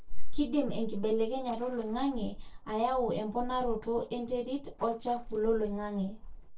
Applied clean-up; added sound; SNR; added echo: neural separator model SepFormer DNS4.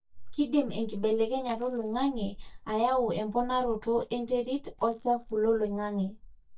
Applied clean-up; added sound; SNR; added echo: neural mask model DeepFilterNet 3.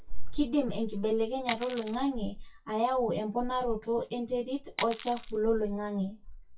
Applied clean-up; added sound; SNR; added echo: classical method WPE with log-MMSE.